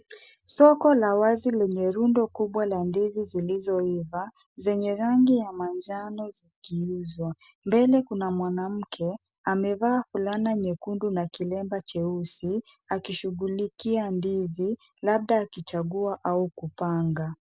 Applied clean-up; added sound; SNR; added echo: none; none; none; none.